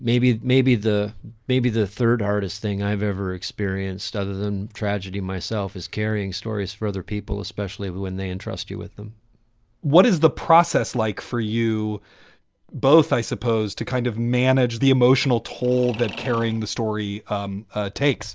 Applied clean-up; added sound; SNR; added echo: none; Mechanisms; 17 dB; none.